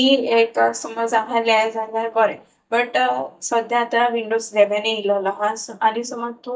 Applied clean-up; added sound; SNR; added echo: neural mask model DeepFilterNet 3.